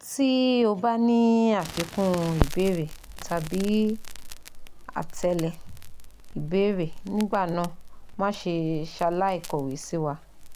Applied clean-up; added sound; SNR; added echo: none; Crackle; 9 dB; none.